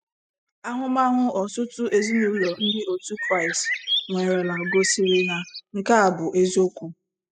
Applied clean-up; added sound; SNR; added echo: classical method spectral subtraction.